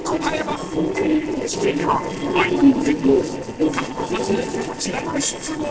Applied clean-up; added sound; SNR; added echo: neural separator model SepFormer DNS4.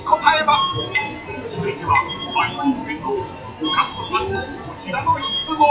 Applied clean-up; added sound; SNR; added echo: classical method WPE with log-MMSE.